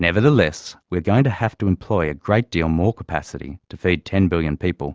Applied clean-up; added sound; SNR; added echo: none; none; none; none.